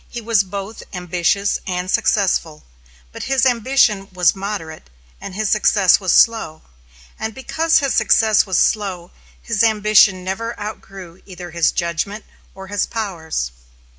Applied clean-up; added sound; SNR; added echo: none; none; none; none.